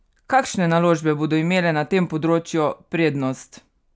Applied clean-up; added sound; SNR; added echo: none; none; none; none.